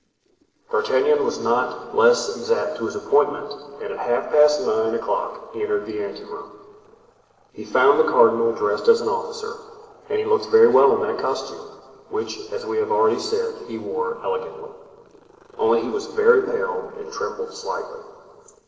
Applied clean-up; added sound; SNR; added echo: neural separator model SepFormer DNS4.